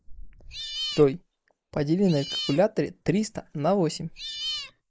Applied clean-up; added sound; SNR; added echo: neural mask model Resemble Enhance denoiser.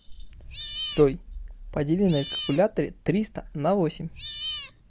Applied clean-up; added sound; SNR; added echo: none; Cat; 8 dB; none.